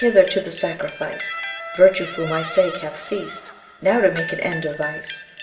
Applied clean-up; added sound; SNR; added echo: none; Guitar; 11 dB; reverberation time 0.9 s.